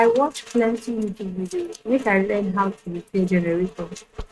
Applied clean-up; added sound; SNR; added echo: neural mask model RNNoise.